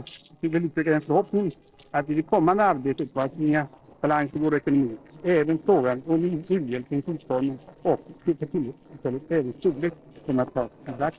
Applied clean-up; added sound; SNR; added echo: neural separator model SepFormer DNS4.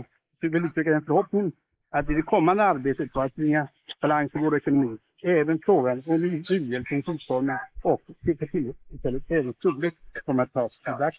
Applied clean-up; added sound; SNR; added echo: neural mask model Resemble Enhance denoiser.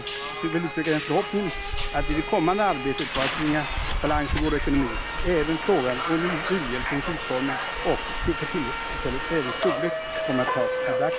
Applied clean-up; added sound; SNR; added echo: none; Subway, metro, underground; 2 dB; none.